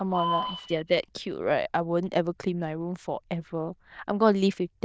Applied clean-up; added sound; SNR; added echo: neural diffusion model UNIVERSE++.